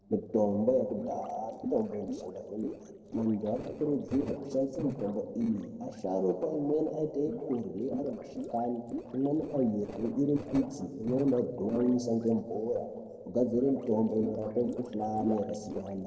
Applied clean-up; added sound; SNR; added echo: neural separator model SepFormer DNS4.